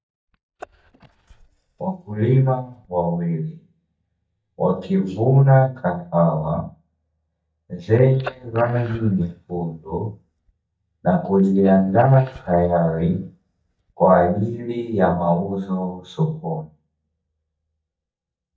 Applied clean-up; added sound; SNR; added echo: neural mask model DeepFilterNet 3.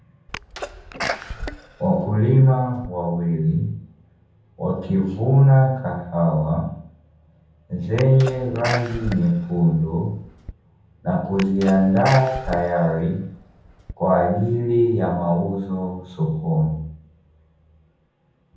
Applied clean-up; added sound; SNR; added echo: none; Sneeze; 12 dB; reverberation time 0.7 s.